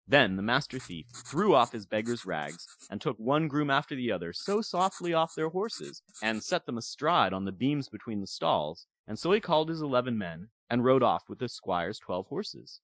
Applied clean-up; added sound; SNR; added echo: classical method Wiener filter.